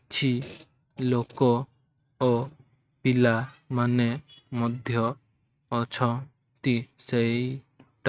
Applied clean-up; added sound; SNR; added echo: neural mask model RNNoise.